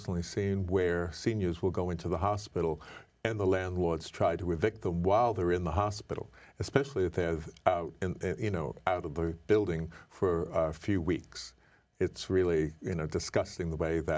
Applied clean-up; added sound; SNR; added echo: none; none; none; none.